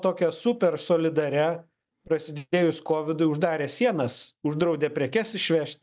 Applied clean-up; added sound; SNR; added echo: neural mask model DeepFilterNet 3.